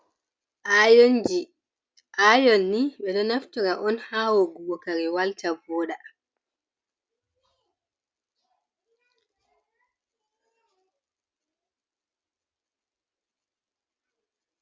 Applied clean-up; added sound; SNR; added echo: none; none; none; none.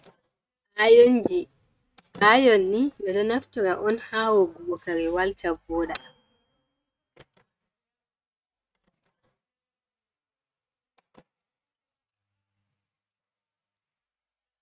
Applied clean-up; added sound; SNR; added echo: neural mask model RNNoise.